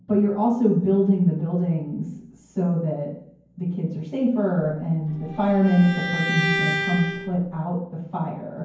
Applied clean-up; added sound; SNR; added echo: none; Bowed string instrument; 6 dB; reverberation time 0.9 s.